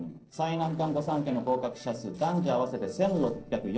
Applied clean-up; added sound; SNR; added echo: neural separator model SepFormer DNS4.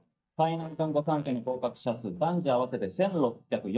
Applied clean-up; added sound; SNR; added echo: neural mask model DeepFilterNet 3.